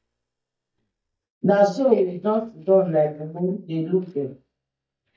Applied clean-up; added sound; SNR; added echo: neural mask model DeepFilterNet 3.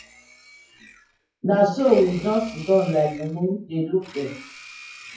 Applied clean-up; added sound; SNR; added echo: classical method WPE with log-MMSE.